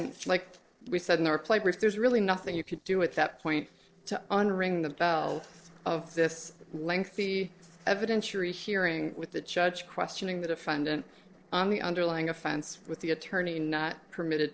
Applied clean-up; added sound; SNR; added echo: neural separator model SepFormer DNS4.